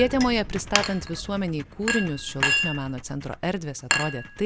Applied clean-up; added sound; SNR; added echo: none; Chink, clink; 3 dB; none.